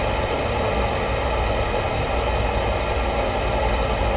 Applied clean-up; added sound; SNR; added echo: none; none; none; reverberation time 0.3 s.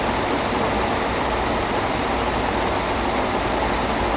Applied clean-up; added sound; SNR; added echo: none; none; none; none.